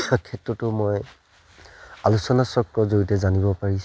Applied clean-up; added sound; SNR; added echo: none; none; none; none.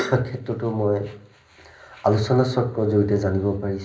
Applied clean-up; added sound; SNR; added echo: none; none; none; reverberation time 0.5 s.